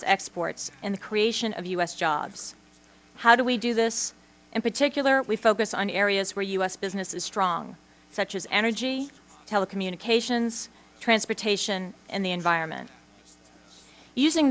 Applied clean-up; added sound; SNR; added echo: none; none; none; none.